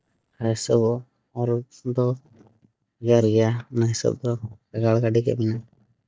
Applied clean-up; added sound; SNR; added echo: neural mask model DeepFilterNet 3.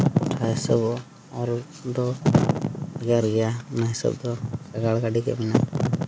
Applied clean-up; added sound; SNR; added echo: none; Wind / Fire; 1 dB; none.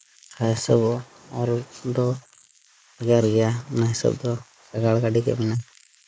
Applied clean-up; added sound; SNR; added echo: neural mask model Resemble Enhance denoiser.